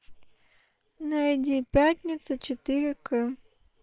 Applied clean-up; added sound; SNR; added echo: neural separator model SepFormer WHAM!.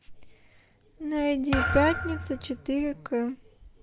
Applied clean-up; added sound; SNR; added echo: none; Thump, thud; 3 dB; none.